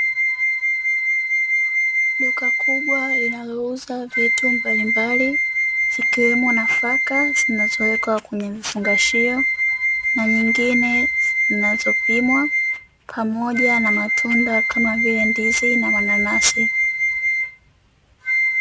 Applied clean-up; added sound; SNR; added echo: none; Wind instrument, woodwind instrument; -5 dB; none.